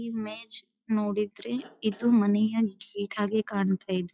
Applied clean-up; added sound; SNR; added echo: classical method log-MMSE.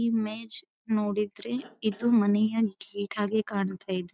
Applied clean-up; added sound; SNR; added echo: neural mask model DeepFilterNet 3.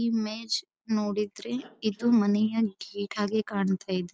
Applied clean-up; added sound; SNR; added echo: neural mask model Resemble Enhance denoiser.